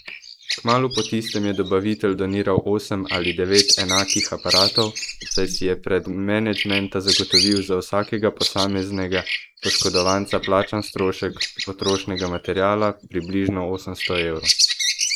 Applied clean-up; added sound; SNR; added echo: neural mask model Resemble Enhance denoiser.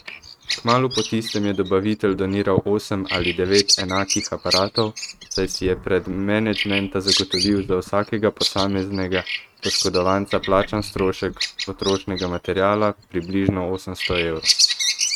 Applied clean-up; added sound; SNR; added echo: neural mask model RNNoise.